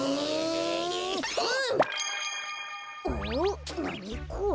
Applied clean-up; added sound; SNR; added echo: none; none; none; none.